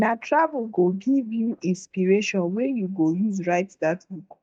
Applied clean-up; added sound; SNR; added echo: neural mask model DeepFilterNet 3.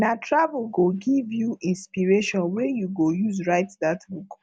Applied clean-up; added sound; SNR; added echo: none; none; none; none.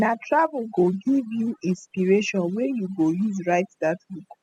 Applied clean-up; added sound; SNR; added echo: classical method spectral subtraction.